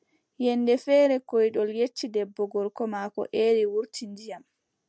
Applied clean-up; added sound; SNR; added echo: none; none; none; none.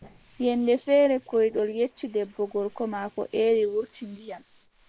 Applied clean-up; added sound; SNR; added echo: neural mask model Resemble Enhance denoiser.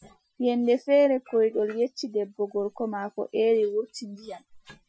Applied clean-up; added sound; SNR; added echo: classical method Wiener filter.